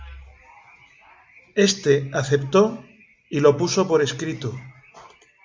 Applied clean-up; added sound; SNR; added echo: none; none; none; none.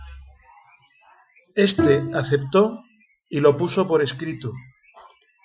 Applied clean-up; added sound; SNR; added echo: classical method Wiener filter.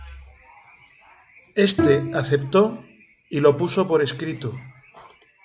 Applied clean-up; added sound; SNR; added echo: none; Bowed string instrument; 6 dB; none.